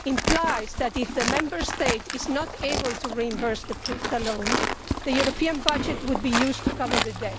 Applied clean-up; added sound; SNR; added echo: none; Livestock, farm animals, working animals; 1 dB; none.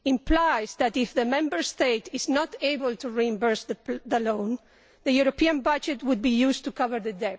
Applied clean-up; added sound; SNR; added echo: none; none; none; none.